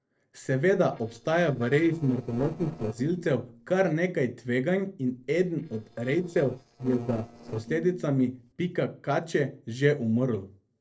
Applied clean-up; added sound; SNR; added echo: neural separator model SepFormer DNS4.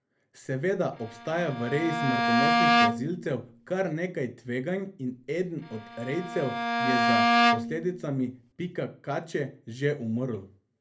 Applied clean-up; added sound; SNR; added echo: none; Bowed string instrument; -4 dB; reverberation time 0.3 s.